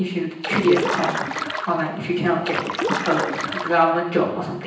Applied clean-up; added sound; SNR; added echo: none; Stream; 4 dB; reverberation time 0.9 s.